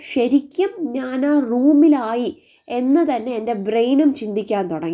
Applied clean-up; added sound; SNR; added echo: none; none; none; none.